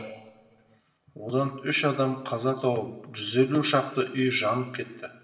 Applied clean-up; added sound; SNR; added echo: none; none; none; reverberation time 1.0 s.